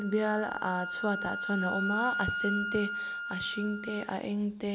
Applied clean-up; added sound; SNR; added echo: none; Wind instrument, woodwind instrument; 4 dB; none.